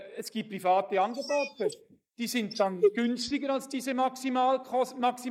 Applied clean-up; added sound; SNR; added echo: neural mask model Resemble Enhance denoiser.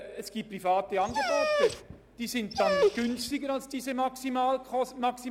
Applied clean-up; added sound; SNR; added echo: none; Dog; -1 dB; none.